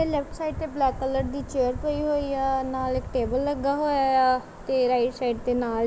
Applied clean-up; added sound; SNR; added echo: none; none; none; none.